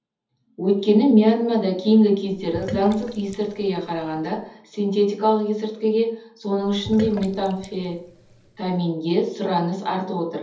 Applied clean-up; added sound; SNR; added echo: none; Sink (filling or washing); 15 dB; reverberation time 0.7 s.